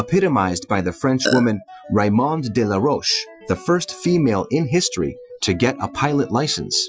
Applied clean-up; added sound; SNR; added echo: classical method Wiener filter.